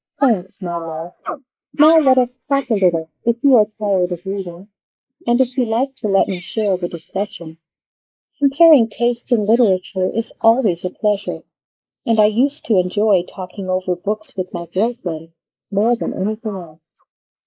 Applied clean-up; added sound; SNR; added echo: neural mask model Resemble Enhance denoiser.